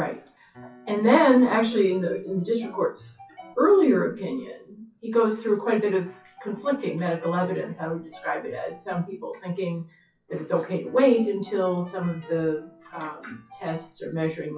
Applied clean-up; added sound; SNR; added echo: classical method WPE with log-MMSE.